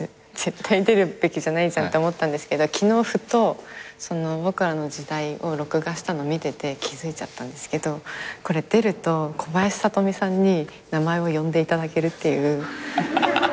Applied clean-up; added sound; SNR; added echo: none; none; none; none.